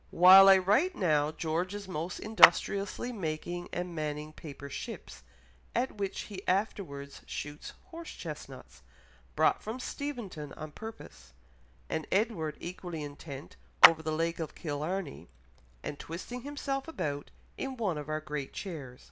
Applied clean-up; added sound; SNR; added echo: none; Clapping; -2 dB; none.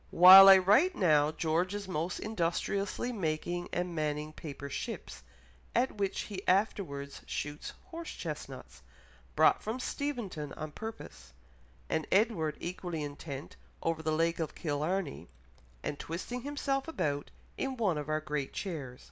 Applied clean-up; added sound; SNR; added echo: none; none; none; none.